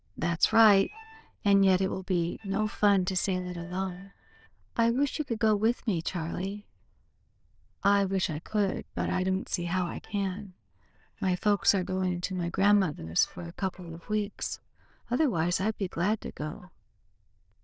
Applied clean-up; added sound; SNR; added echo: neural diffusion model UNIVERSE++.